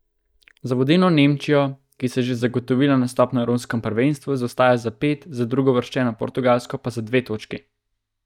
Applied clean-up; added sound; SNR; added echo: neural mask model DeepFilterNet 3.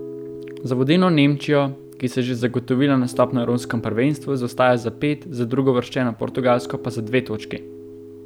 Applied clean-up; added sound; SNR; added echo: none; Piano; 15 dB; none.